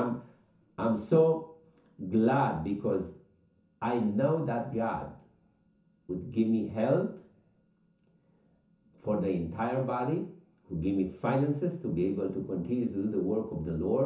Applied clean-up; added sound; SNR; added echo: none; none; none; reverberation time 0.9 s.